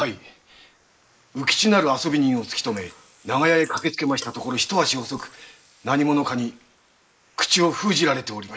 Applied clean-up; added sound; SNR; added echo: neural mask model Resemble Enhance denoiser.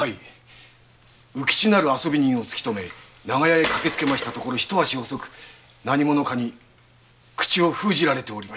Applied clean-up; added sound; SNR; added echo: none; Water; 15 dB; none.